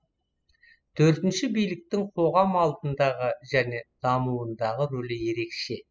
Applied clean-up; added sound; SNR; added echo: classical method spectral subtraction.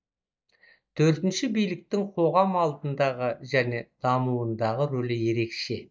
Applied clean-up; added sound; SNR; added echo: neural mask model DeepFilterNet 3.